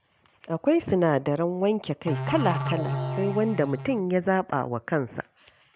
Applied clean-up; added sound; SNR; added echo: none; Musical instrument; 5 dB; none.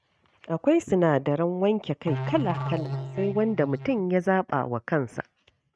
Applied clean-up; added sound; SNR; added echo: neural mask model RNNoise.